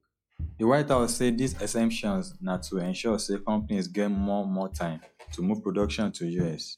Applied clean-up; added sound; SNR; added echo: classical method log-MMSE.